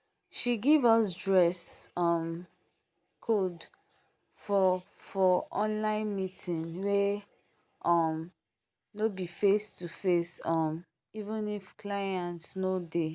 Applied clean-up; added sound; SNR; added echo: none; none; none; none.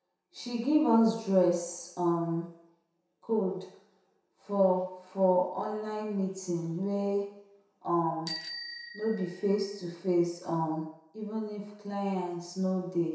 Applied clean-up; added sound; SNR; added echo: none; Bicycle bell; 14 dB; reverberation time 0.7 s.